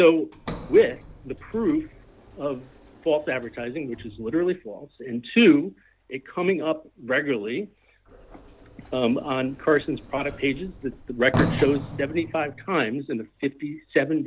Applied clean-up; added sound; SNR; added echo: none; Sliding door; 12 dB; none.